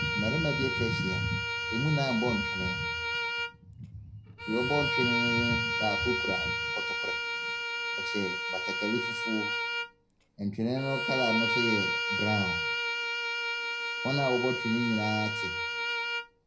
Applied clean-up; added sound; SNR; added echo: none; Bowed string instrument; -1 dB; reverberation time 0.3 s.